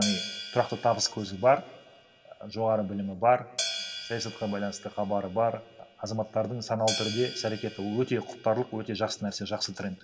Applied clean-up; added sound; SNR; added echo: none; Hi-hat; 11 dB; reverberation time 1.0 s.